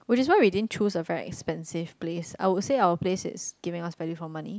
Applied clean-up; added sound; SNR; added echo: none; none; none; none.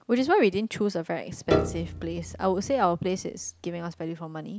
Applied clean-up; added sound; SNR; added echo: none; Piano; 5 dB; none.